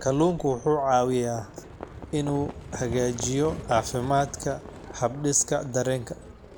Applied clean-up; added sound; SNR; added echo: none; Livestock, farm animals, working animals; 15 dB; none.